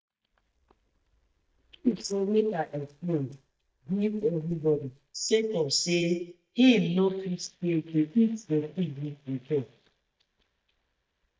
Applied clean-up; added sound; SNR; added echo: neural mask model DeepFilterNet 3.